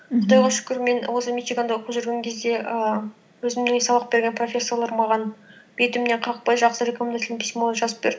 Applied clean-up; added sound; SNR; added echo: none; none; none; none.